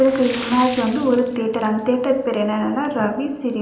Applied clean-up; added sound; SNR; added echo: none; Splash, splatter; 16 dB; reverberation time 0.8 s.